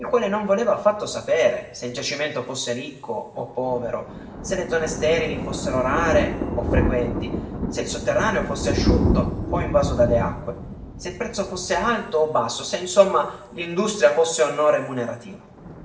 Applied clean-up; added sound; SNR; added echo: none; Thunder; 5 dB; reverberation time 1.0 s.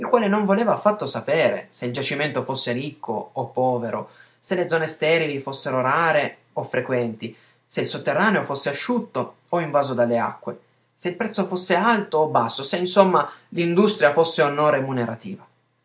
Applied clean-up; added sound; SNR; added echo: none; none; none; none.